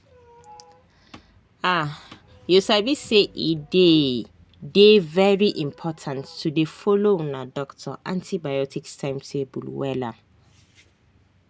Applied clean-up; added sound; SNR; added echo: none; none; none; none.